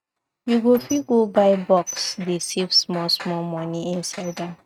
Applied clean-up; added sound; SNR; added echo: neural mask model RNNoise.